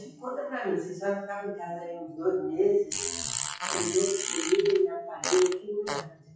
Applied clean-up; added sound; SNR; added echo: classical method WPE with log-MMSE.